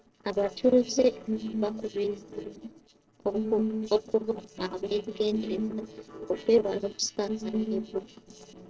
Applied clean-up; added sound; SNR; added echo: neural separator model SepFormer DNS4.